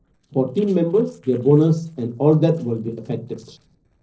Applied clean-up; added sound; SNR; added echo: neural separator model SepFormer DNS4.